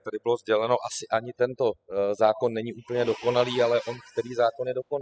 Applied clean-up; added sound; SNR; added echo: classical method spectral subtraction.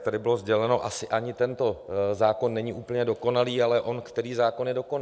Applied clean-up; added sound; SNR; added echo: none; none; none; none.